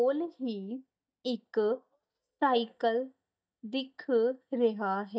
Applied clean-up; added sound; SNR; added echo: neural mask model DeepFilterNet 3.